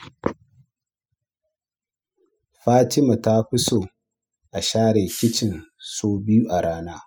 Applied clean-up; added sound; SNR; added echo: classical method spectral subtraction.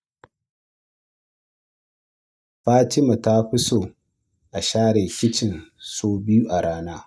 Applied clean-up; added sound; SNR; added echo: neural mask model DeepFilterNet 3.